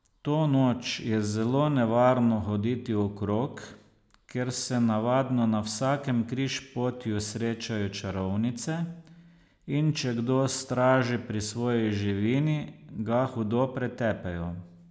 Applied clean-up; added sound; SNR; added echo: none; none; none; none.